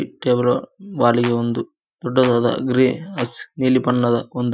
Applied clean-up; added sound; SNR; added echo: classical method Wiener filter.